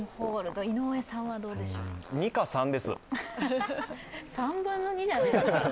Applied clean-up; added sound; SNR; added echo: none; Fart; 17 dB; none.